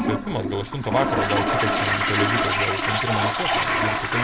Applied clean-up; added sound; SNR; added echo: none; Toilet flush; -4 dB; none.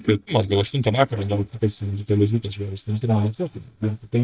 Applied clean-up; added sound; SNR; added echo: neural mask model DeepFilterNet 3.